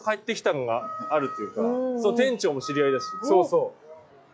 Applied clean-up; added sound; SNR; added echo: classical method log-MMSE.